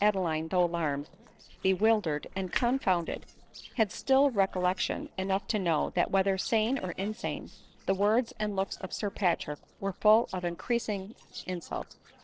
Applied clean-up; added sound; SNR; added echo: neural separator model SepFormer DNS4.